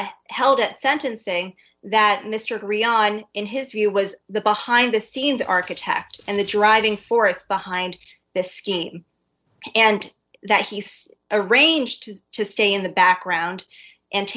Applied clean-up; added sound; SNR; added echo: neural separator model SepFormer DNS4.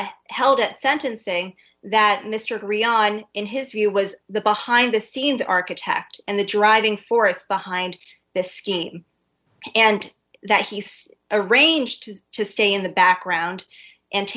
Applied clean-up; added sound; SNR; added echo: none; none; none; none.